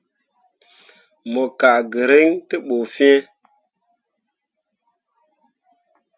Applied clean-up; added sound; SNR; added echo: none; none; none; none.